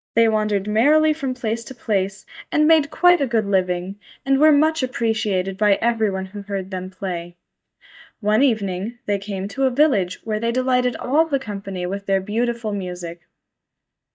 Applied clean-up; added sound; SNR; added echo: neural mask model DeepFilterNet 3.